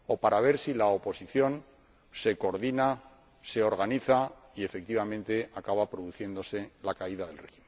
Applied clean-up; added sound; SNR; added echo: none; none; none; none.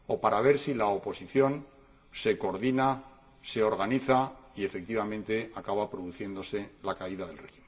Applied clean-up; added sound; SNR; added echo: none; none; none; reverberation time 0.5 s.